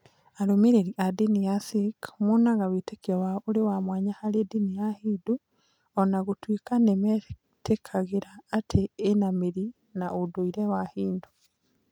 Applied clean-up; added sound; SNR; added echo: none; none; none; none.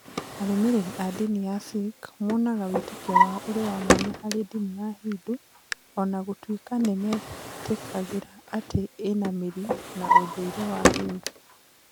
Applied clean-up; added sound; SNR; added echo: none; Drawer open or close; 0 dB; none.